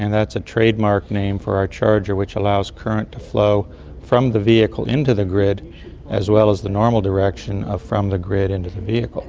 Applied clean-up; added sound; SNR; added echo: none; none; none; none.